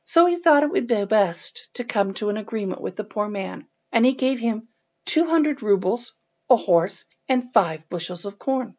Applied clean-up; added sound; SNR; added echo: none; none; none; none.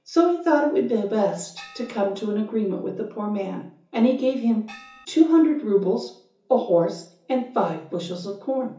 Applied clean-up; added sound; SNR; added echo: none; Gong; 20 dB; reverberation time 0.7 s.